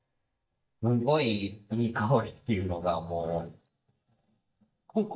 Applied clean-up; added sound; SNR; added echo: neural mask model DeepFilterNet 3.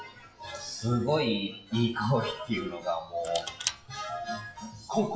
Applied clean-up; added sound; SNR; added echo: classical method WPE with log-MMSE.